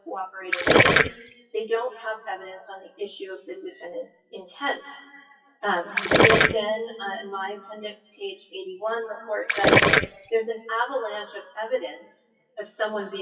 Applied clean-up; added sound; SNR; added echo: classical method WPE with log-MMSE.